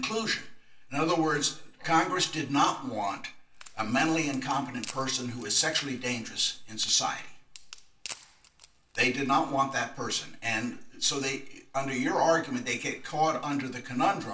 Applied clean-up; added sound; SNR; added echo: none; Wood; 20 dB; reverberation time 0.2 s.